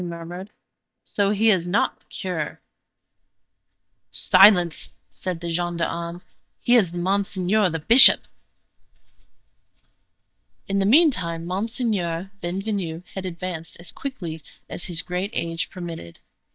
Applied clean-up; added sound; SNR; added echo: neural mask model DeepFilterNet 3.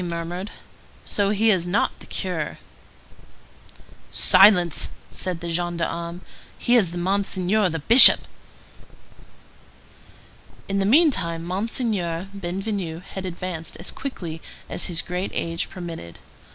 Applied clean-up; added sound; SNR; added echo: none; none; none; none.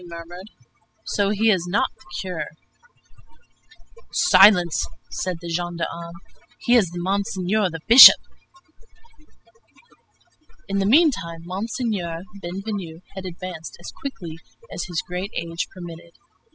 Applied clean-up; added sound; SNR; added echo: classical method spectral subtraction.